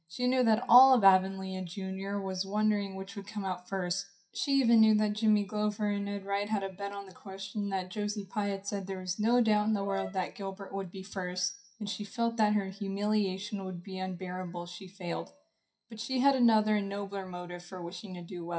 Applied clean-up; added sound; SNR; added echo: classical method WPE with log-MMSE.